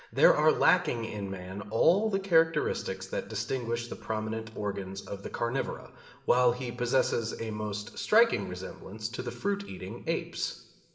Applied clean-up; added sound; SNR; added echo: none; none; none; reverberation time 1.0 s.